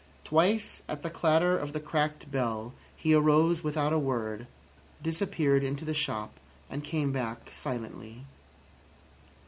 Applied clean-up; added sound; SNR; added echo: none; none; none; none.